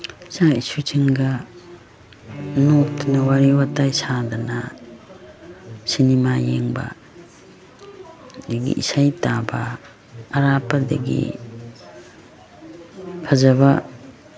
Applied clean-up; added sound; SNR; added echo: none; Bowed string instrument; 11 dB; none.